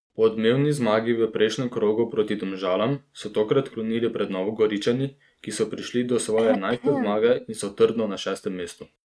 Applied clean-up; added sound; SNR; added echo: neural mask model RNNoise.